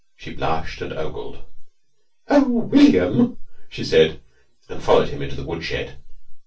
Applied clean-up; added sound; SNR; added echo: none; none; none; reverberation time 0.1 s.